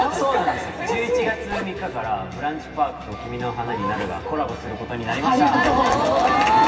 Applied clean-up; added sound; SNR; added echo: none; Zipper (clothing); 15 dB; reverberation time 2.4 s.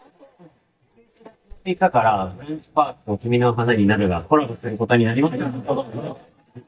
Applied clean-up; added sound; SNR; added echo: neural mask model DeepFilterNet 3.